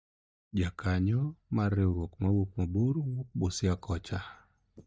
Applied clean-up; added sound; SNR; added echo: neural mask model DeepFilterNet 3.